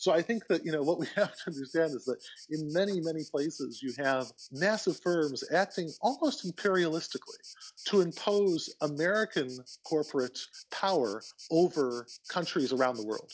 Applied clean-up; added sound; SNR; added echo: classical method log-MMSE.